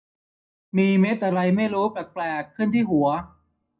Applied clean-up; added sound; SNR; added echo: none; none; none; reverberation time 0.3 s.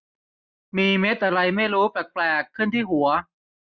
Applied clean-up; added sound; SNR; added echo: none; none; none; none.